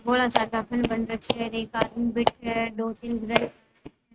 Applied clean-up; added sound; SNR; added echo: neural mask model RNNoise.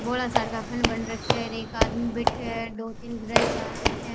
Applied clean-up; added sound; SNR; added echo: none; Squeak / Walk, footsteps; -3 dB; none.